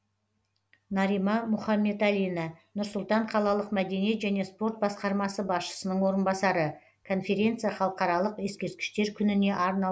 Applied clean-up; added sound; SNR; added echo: none; none; none; none.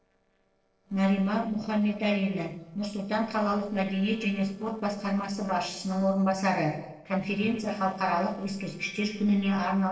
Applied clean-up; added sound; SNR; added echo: neural separator model SepFormer DNS4.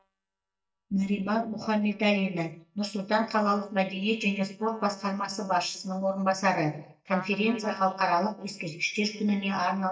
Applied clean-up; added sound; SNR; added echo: neural mask model DeepFilterNet 3.